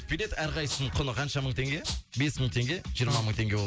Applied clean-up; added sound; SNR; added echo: none; Rattle (instrument); 8 dB; none.